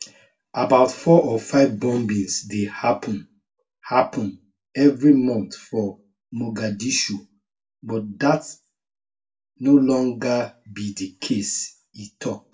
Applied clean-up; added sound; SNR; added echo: none; none; none; reverberation time 0.2 s.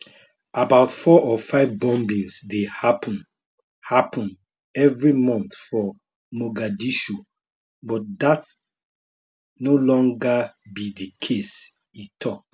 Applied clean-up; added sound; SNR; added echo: none; none; none; none.